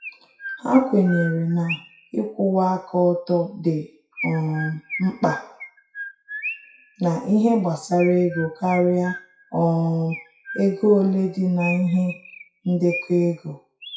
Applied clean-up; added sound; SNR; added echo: classical method WPE with log-MMSE.